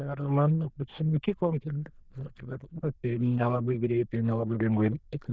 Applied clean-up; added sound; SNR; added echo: neural diffusion model UNIVERSE++.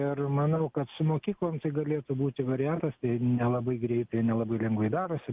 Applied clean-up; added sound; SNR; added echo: none; none; none; none.